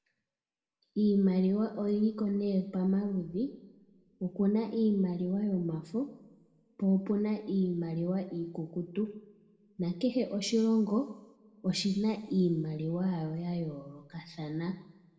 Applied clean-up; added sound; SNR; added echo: none; none; none; reverberation time 0.8 s.